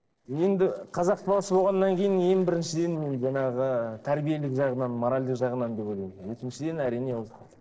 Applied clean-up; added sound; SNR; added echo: neural separator model SepFormer DNS4.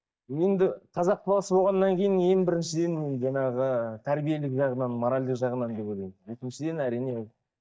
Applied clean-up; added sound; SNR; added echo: neural mask model DeepFilterNet 3.